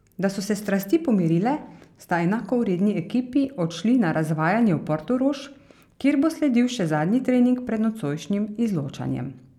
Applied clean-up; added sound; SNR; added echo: none; none; none; none.